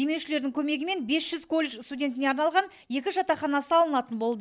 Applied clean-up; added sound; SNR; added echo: none; none; none; none.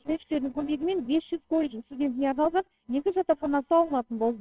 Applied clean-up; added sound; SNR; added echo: neural separator model SepFormer WHAMR!.